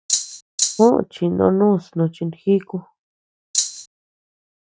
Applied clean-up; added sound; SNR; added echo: neural mask model RNNoise.